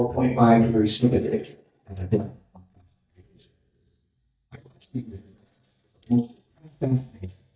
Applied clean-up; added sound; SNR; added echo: neural mask model DeepFilterNet 3.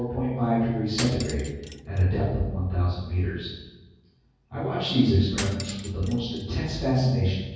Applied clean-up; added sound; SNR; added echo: none; Cutlery, silverware; 13 dB; reverberation time 1.3 s.